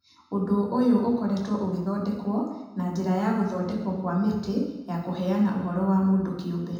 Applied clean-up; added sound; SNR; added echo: none; none; none; reverberation time 1.0 s.